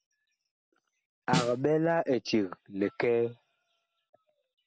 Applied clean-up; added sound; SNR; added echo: none; Snare drum; 3 dB; none.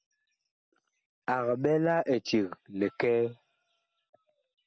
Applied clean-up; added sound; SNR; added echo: none; none; none; none.